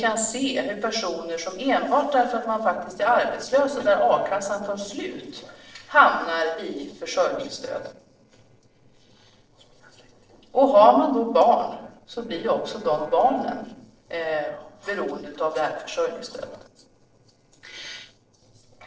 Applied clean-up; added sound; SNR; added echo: neural separator model SepFormer DNS4.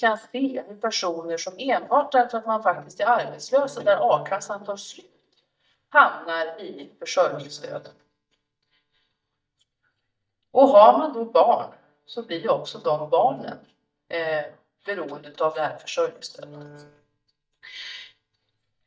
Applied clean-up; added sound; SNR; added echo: neural mask model DeepFilterNet 3.